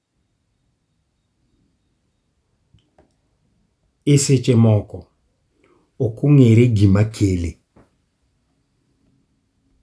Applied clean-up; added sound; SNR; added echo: none; none; none; none.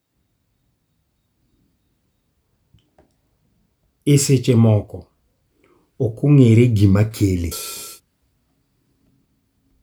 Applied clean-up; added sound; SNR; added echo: none; Hi-hat; 11 dB; none.